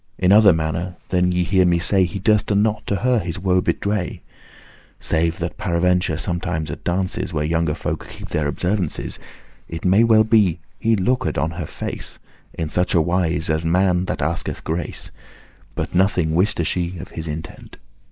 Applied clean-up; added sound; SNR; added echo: neural mask model Resemble Enhance denoiser.